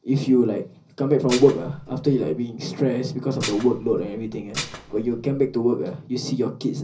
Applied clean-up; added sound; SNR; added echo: none; Dishes, pots, and pans; 13 dB; reverberation time 0.5 s.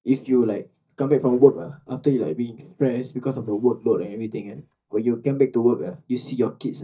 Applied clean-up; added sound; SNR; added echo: neural mask model DeepFilterNet 3.